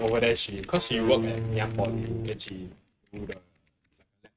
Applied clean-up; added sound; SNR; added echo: neural mask model RNNoise.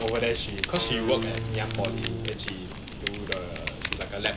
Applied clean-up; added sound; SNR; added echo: none; Electric guitar / Bass guitar + Fire; 1 dB; none.